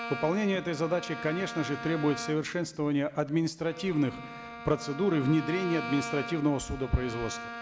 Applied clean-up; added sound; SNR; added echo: none; Bowed string instrument; 11 dB; none.